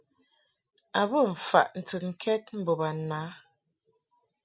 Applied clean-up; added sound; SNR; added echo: none; none; none; none.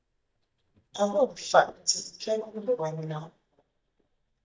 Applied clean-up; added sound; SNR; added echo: neural mask model DeepFilterNet 3.